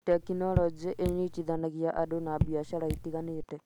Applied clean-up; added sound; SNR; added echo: none; Raindrop / Drip; 4 dB; none.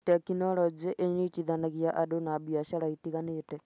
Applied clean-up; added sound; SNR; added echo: none; none; none; none.